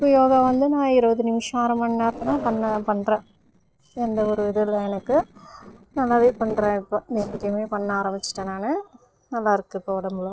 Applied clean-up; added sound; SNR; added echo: neural separator model SepFormer DNS4.